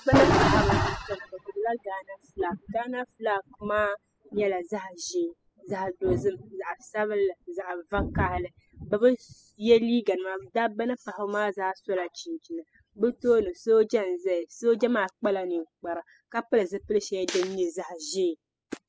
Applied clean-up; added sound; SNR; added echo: classical method spectral subtraction.